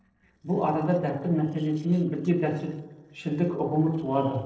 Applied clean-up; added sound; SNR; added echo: neural separator model SepFormer DNS4.